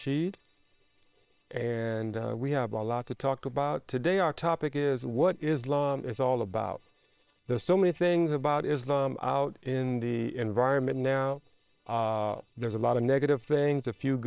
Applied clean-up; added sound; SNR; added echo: neural separator model SepFormer WHAM!.